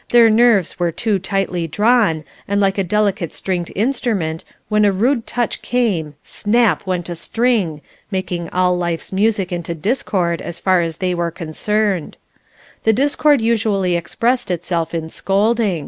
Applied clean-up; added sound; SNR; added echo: none; Bicycle bell; 18 dB; none.